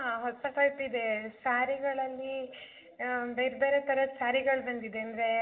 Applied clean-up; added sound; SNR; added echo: none; none; none; reverberation time 0.7 s.